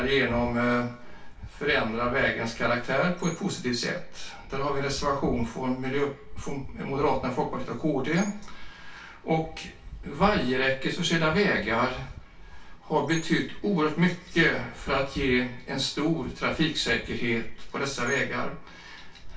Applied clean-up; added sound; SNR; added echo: none; Bird; 17 dB; reverberation time 0.3 s.